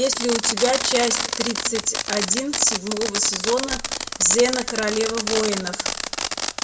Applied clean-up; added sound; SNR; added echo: none; Fireworks; 3 dB; reverberation time 1.5 s.